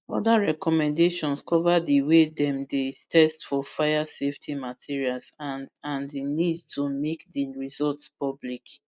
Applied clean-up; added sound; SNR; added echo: neural mask model Resemble Enhance denoiser.